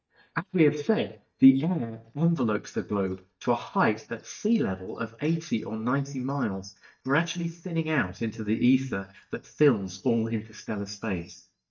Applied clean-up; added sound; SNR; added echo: neural mask model DeepFilterNet 3.